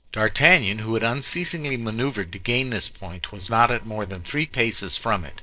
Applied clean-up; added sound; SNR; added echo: neural separator model SepFormer DNS4.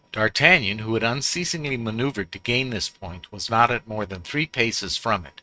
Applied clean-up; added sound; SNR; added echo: neural mask model RNNoise.